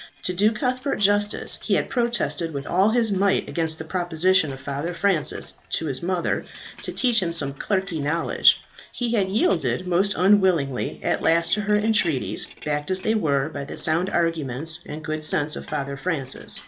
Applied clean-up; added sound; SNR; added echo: neural separator model SepFormer DNS4.